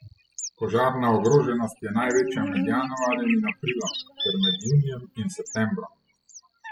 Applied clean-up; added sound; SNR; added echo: classical method spectral subtraction.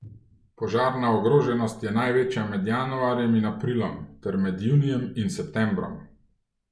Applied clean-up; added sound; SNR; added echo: none; none; none; none.